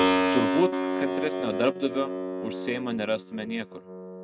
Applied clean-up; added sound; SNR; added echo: neural mask model RNNoise.